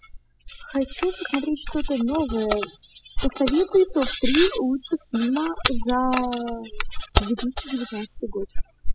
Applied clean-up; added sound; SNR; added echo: classical method spectral subtraction.